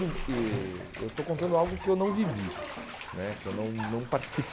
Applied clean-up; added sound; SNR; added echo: none; Bathtub (filling or washing); 8 dB; none.